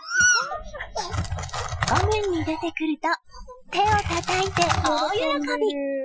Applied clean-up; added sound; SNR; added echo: classical method Wiener filter.